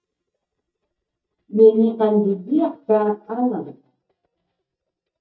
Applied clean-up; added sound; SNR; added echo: neural mask model DeepFilterNet 3.